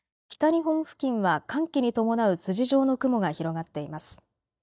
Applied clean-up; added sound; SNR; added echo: neural mask model DeepFilterNet 3.